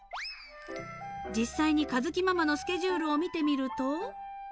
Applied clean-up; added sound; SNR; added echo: none; Piano; 19 dB; none.